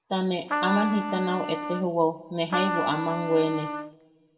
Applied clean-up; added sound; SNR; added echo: none; Trumpet; 5 dB; reverberation time 1.1 s.